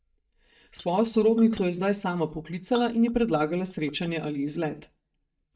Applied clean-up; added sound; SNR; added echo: neural mask model DeepFilterNet 3.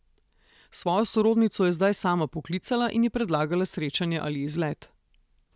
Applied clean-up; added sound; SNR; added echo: none; none; none; none.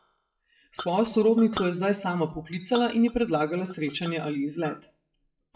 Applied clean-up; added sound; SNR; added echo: classical method WPE with log-MMSE.